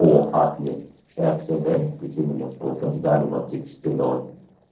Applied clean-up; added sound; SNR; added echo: neural separator model SepFormer DNS4.